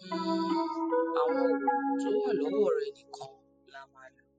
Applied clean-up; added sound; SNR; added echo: classical method spectral subtraction.